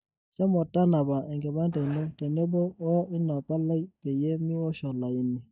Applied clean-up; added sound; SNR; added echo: neural mask model DeepFilterNet 3.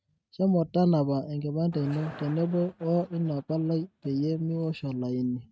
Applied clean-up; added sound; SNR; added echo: neural mask model RNNoise.